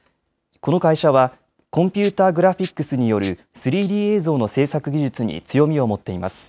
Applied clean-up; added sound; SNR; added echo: none; Rattle (instrument); 18 dB; none.